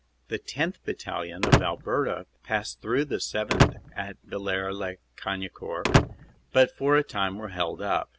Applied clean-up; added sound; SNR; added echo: none; Slam / Wood; -1 dB; none.